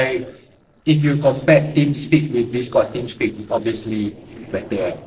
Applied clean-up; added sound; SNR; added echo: neural separator model SepFormer DNS4.